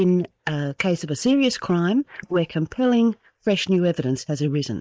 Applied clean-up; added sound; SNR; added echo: neural mask model DeepFilterNet 3.